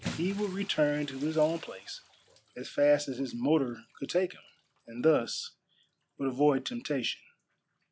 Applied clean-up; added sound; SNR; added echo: none; Bathtub (filling or washing) / Splash, splatter; 19 dB; none.